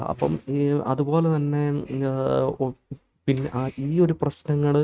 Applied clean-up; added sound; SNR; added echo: neural mask model RNNoise.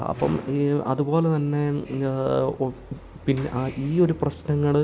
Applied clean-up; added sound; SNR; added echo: none; Squeak; 17 dB; none.